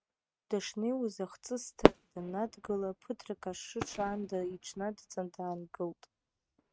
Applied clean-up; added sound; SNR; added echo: neural mask model RNNoise.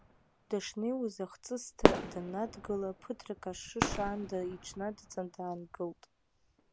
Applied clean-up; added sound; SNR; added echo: none; Fireworks; -1 dB; none.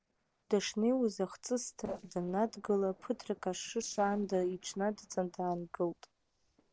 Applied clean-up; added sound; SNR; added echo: neural separator model SepFormer DNS4.